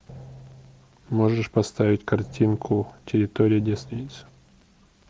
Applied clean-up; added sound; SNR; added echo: none; Drum; 20 dB; none.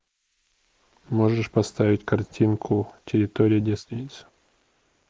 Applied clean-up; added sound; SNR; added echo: neural mask model Resemble Enhance denoiser.